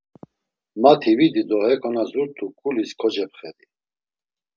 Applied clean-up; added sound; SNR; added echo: none; none; none; none.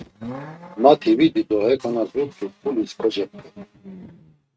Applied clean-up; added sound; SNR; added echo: neural mask model RNNoise.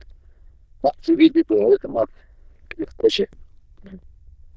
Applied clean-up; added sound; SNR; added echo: neural diffusion model UNIVERSE++.